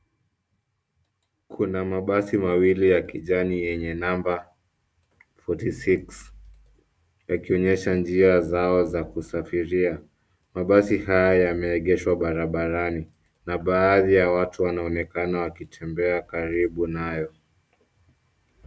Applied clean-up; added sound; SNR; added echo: none; none; none; none.